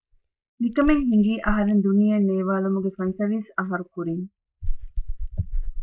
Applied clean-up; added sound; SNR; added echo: neural mask model DeepFilterNet 3.